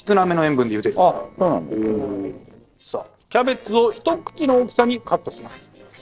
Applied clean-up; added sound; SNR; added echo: neural separator model SepFormer DNS4.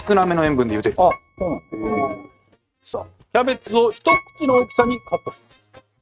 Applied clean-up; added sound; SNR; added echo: neural mask model RNNoise.